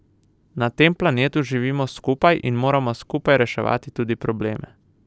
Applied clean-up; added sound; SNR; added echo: none; none; none; none.